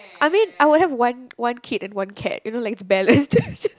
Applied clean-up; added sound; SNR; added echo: none; none; none; none.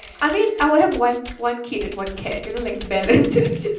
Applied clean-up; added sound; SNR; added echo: none; Computer keyboard; 17 dB; reverberation time 0.6 s.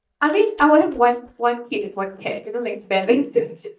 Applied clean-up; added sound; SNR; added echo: neural mask model DeepFilterNet 3.